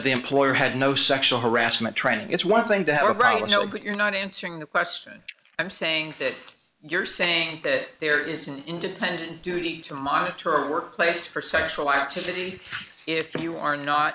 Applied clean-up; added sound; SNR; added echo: neural mask model Resemble Enhance denoiser.